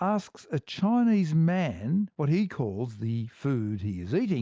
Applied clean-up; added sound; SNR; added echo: none; none; none; none.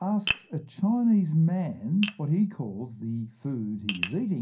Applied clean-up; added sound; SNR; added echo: none; Tap; 11 dB; reverberation time 0.3 s.